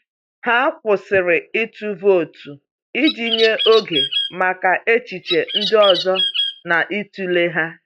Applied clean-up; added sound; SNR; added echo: classical method log-MMSE.